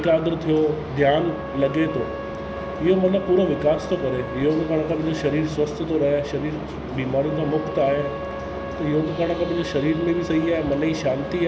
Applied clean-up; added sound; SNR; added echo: none; Wind instrument, woodwind instrument; 13 dB; none.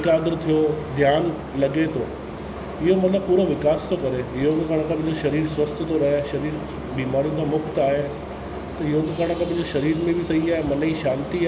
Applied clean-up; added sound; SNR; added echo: none; none; none; none.